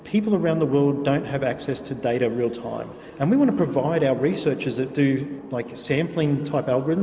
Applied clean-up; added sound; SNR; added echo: none; none; none; none.